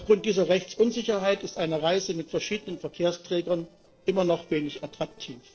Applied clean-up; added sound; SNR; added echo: neural separator model SepFormer DNS4.